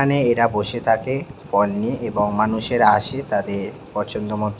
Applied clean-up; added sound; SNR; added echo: none; none; none; none.